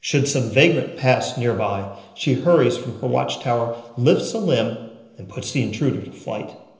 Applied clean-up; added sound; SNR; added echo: none; none; none; reverberation time 0.8 s.